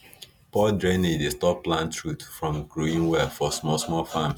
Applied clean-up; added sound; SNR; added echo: none; none; none; none.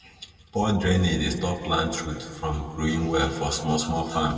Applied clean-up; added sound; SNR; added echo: none; none; none; reverberation time 1.8 s.